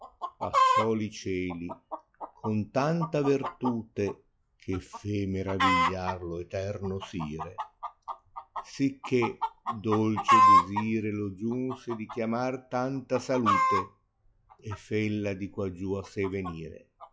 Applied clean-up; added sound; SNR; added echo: classical method log-MMSE.